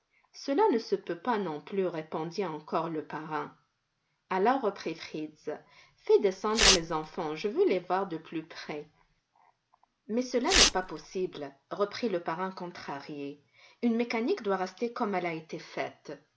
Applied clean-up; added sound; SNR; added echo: none; Tearing; -3 dB; none.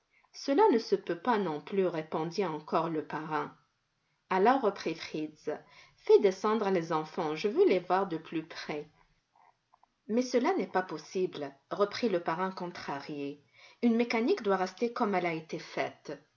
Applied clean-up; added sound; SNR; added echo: none; none; none; none.